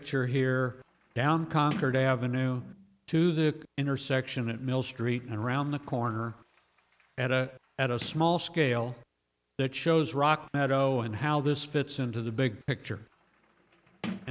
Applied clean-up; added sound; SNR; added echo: none; Sliding door; 20 dB; none.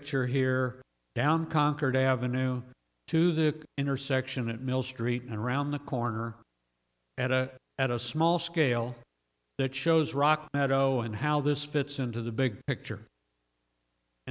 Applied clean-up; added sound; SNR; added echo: none; none; none; none.